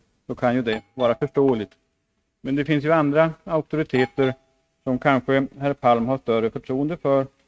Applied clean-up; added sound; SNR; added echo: neural mask model RNNoise.